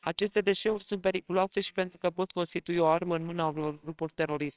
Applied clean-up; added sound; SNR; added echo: neural separator model SepFormer WHAMR!.